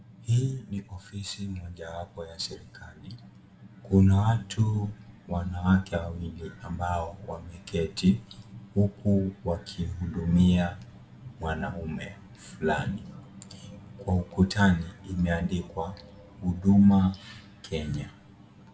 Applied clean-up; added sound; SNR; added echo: none; none; none; reverberation time 0.4 s.